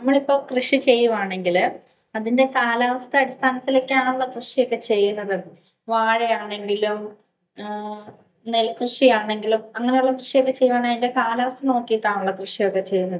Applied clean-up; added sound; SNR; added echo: neural mask model DeepFilterNet 3.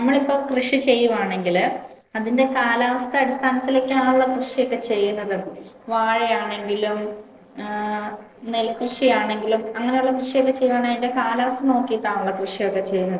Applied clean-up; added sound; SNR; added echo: neural separator model SepFormer DNS4.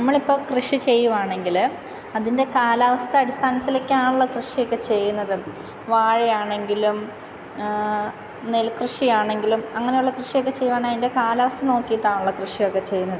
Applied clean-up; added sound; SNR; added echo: none; none; none; none.